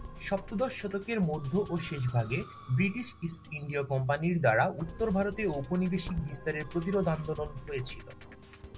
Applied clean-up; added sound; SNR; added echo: none; Musical instrument; 14 dB; none.